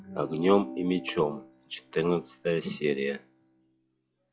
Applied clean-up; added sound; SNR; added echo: classical method log-MMSE.